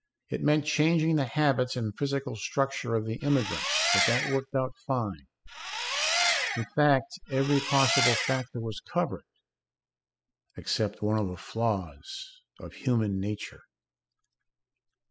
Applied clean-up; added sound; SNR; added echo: classical method spectral subtraction.